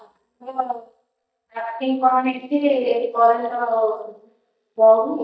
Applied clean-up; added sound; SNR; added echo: neural mask model DeepFilterNet 3.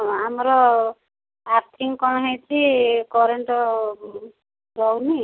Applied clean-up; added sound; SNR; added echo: none; none; none; none.